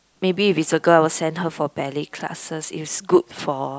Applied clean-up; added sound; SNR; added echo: none; none; none; none.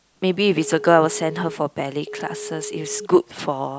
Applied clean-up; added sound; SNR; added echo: none; Telephone; 12 dB; none.